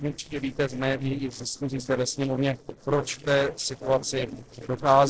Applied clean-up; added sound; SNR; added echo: neural separator model SepFormer DNS4.